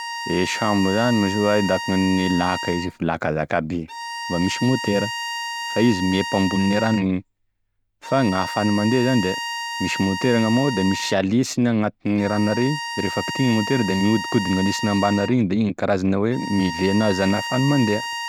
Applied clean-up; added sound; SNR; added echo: none; Bowed string instrument; 9 dB; none.